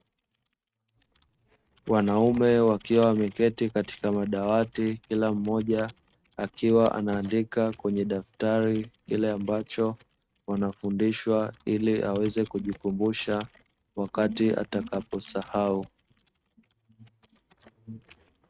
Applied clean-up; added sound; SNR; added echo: neural mask model RNNoise.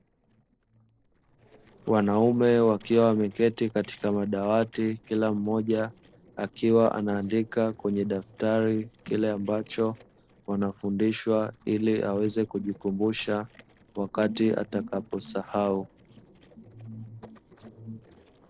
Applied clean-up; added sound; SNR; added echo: neural separator model SepFormer DNS4.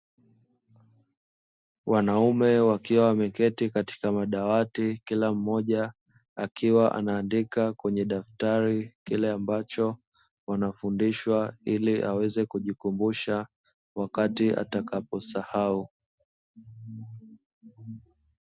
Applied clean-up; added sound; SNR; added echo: none; none; none; none.